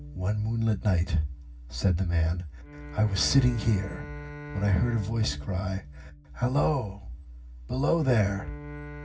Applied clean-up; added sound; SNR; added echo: none; Bowed string instrument; 16 dB; reverberation time 0.4 s.